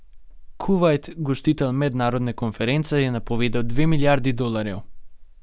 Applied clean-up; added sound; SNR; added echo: none; none; none; none.